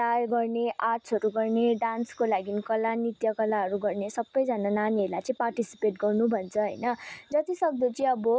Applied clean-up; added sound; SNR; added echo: none; none; none; none.